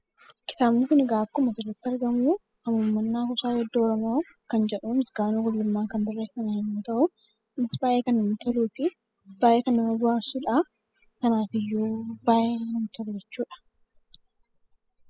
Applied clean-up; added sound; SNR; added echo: classical method spectral subtraction.